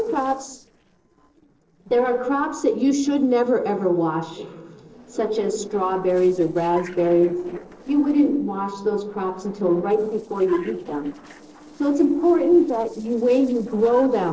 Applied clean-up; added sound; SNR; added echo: neural separator model SepFormer DNS4.